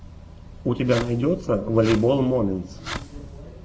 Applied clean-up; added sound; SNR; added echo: none; Fireworks; 14 dB; none.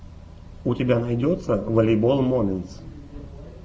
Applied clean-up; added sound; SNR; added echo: none; none; none; none.